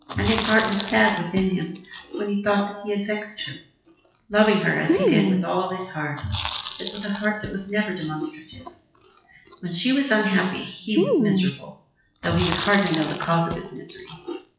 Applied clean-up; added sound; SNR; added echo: classical method WPE with log-MMSE.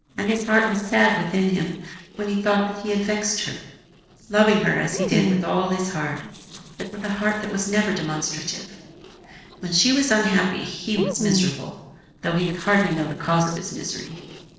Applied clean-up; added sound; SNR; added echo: neural separator model SepFormer DNS4.